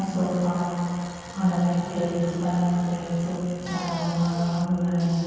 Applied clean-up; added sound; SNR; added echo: none; Bicycle; 16 dB; reverberation time 2.1 s.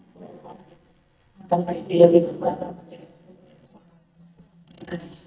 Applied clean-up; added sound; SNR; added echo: neural mask model DeepFilterNet 3.